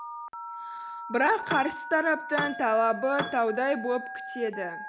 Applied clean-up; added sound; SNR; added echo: none; Telephone + Piano; 9 dB; none.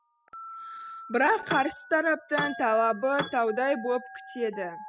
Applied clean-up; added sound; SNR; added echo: classical method spectral subtraction.